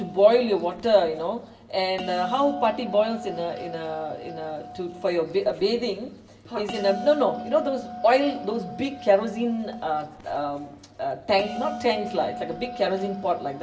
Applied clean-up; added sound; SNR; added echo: none; Bell; 13 dB; reverberation time 0.9 s.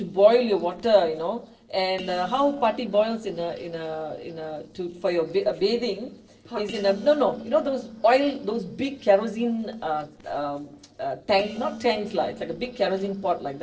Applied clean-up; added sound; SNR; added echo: neural separator model SepFormer DNS4.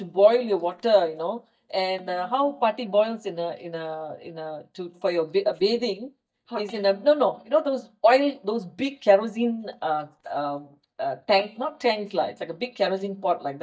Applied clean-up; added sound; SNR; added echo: neural mask model DeepFilterNet 3.